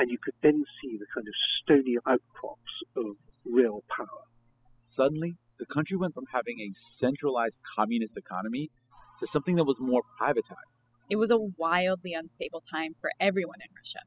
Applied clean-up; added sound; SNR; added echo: classical method spectral subtraction.